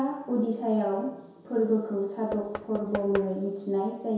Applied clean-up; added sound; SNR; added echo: none; Knock / Wood; 11 dB; reverberation time 0.7 s.